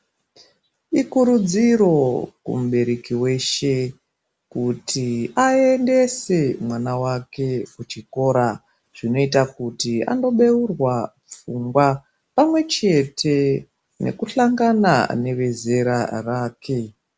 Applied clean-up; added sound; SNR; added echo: none; none; none; none.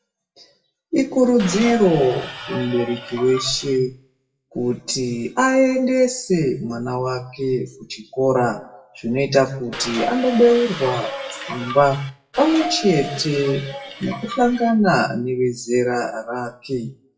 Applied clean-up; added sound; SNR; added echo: classical method WPE with log-MMSE.